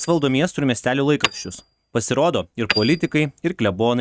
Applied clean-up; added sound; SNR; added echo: neural mask model RNNoise.